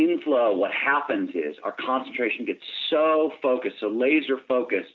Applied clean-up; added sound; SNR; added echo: none; none; none; none.